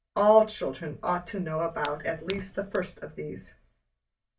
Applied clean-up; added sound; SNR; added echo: none; Fire; 19 dB; reverberation time 0.2 s.